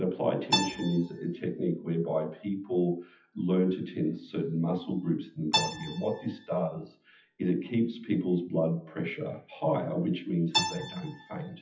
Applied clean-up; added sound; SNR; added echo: classical method WPE with log-MMSE.